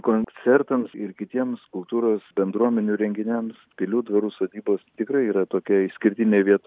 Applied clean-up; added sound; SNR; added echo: none; none; none; none.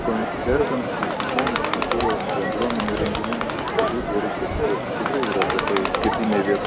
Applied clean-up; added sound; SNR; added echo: none; Crowd; -3 dB; none.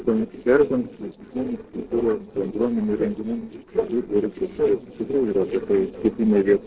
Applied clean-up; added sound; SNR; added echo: neural separator model SepFormer DNS4.